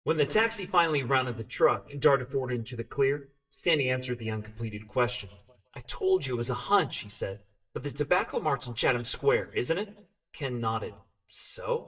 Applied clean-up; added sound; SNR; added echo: neural mask model DeepFilterNet 3.